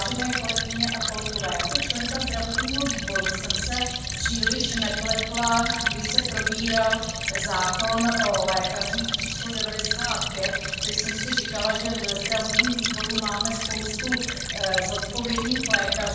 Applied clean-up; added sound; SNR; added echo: none; Stream / Trickle, dribble; -1 dB; reverberation time 1.2 s.